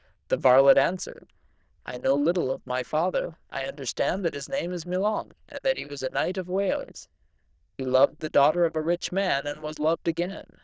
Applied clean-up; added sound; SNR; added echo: neural diffusion model UNIVERSE++.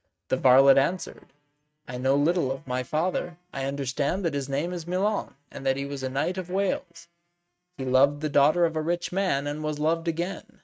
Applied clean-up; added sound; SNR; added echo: neural mask model RNNoise.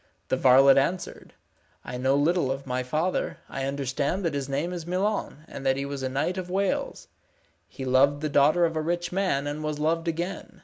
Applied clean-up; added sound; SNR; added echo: none; none; none; none.